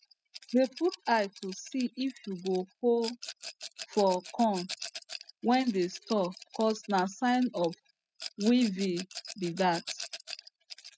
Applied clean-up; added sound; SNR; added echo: classical method spectral subtraction.